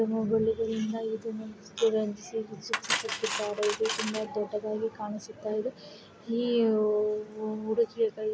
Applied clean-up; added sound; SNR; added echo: none; Cutlery, silverware; 7 dB; none.